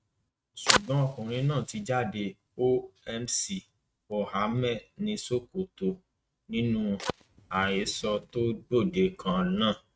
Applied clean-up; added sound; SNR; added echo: neural mask model RNNoise.